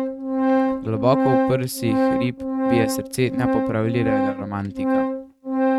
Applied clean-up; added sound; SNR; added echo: neural mask model RNNoise.